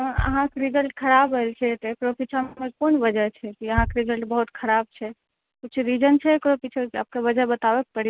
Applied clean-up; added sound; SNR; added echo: none; Bass drum; 11 dB; none.